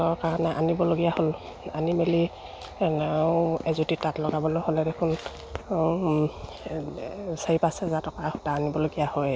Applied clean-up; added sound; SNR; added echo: none; none; none; none.